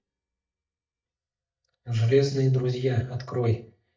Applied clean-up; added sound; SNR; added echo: neural mask model DeepFilterNet 3.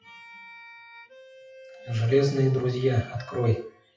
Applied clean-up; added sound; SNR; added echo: classical method WPE with log-MMSE.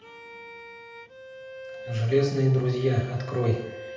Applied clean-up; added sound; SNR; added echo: none; Bowed string instrument; 15 dB; reverberation time 0.8 s.